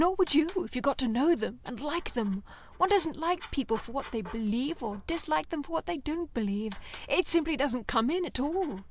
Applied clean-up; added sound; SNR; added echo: none; Writing; 19 dB; none.